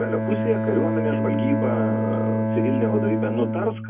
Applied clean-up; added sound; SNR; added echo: none; Bowed string instrument; -2 dB; reverberation time 0.3 s.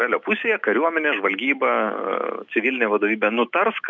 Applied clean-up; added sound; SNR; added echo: none; none; none; none.